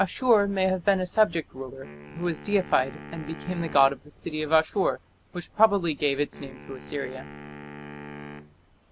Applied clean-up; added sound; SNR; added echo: none; Wind instrument, woodwind instrument; 17 dB; none.